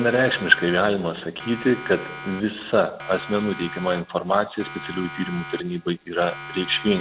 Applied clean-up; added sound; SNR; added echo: none; Siren; 14 dB; none.